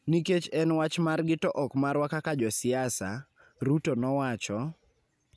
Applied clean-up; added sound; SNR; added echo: none; none; none; none.